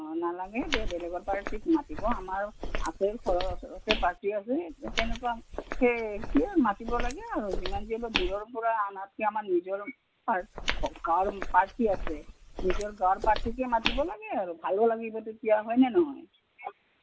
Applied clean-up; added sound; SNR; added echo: none; Walk, footsteps; 4 dB; none.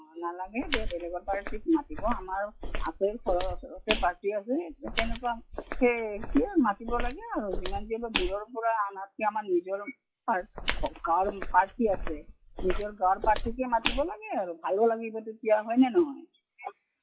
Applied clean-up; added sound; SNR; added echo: classical method log-MMSE.